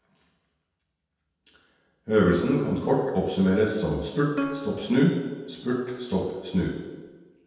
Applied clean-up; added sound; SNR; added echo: none; Plucked string instrument; 12 dB; reverberation time 1.1 s.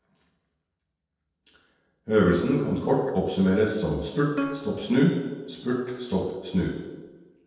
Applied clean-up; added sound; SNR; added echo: neural separator model SepFormer DNS4.